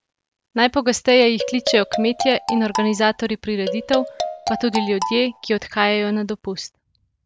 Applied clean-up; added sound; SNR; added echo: none; Marimba, xylophone; 6 dB; none.